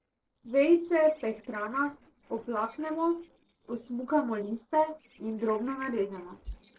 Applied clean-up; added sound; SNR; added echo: neural separator model SepFormer DNS4.